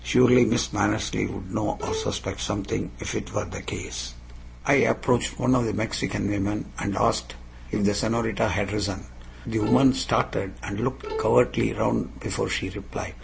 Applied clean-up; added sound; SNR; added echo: none; Bowed string instrument; 10 dB; none.